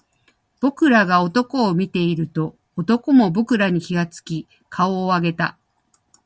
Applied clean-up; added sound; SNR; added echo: none; none; none; none.